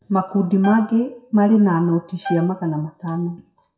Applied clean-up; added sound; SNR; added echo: classical method WPE with log-MMSE.